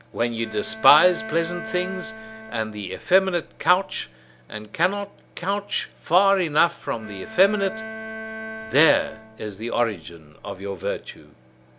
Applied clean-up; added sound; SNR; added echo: none; Bowed string instrument; 13 dB; none.